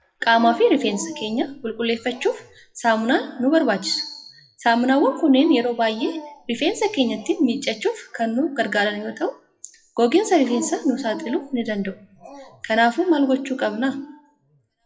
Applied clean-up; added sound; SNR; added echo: classical method WPE with log-MMSE.